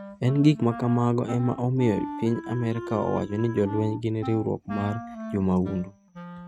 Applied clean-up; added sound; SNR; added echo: neural mask model RNNoise.